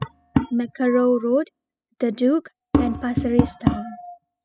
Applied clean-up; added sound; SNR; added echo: classical method spectral subtraction.